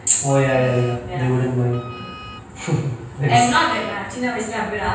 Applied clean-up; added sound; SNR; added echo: none; Wind instrument, woodwind instrument; 19 dB; reverberation time 0.9 s.